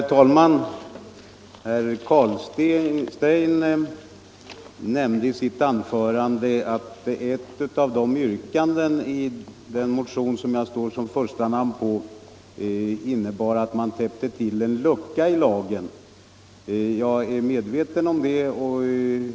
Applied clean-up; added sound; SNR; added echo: none; none; none; none.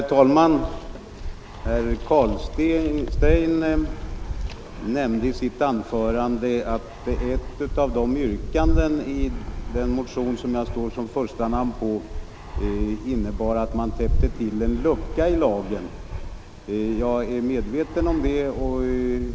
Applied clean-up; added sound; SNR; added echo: none; Fixed-wing aircraft, airplane; 4 dB; none.